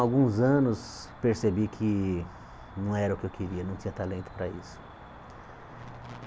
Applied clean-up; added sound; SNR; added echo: none; Cricket; 17 dB; none.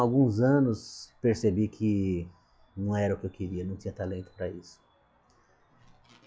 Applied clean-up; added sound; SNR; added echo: classical method log-MMSE.